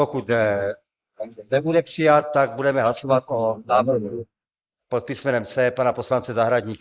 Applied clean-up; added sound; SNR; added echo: neural mask model Resemble Enhance denoiser.